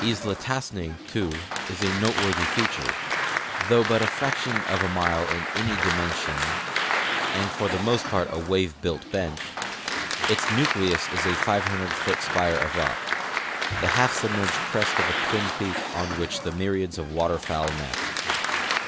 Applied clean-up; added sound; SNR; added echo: none; Applause; 0 dB; none.